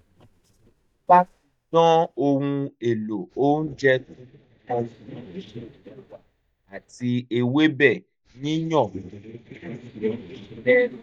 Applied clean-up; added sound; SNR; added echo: neural mask model DeepFilterNet 3.